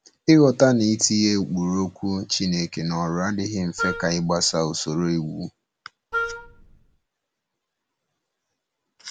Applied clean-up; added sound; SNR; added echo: none; Wind instrument, woodwind instrument; 8 dB; none.